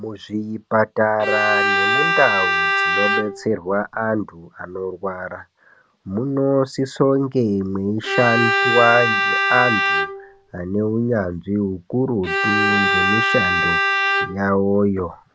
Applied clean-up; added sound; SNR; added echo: none; Bowed string instrument; -1 dB; none.